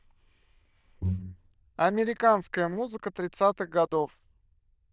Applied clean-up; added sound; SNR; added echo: neural diffusion model UNIVERSE++.